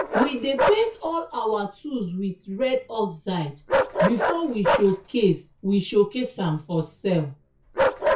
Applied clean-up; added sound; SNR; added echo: none; Bark; 3 dB; reverberation time 0.2 s.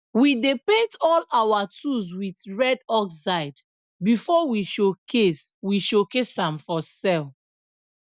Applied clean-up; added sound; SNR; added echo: none; none; none; none.